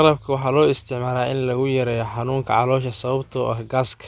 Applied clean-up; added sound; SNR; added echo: none; none; none; none.